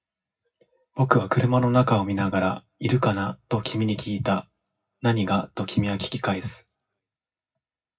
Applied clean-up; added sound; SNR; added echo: none; none; none; reverberation time 0.4 s.